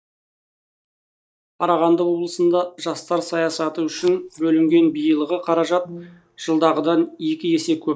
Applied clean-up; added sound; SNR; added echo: neural mask model DeepFilterNet 3.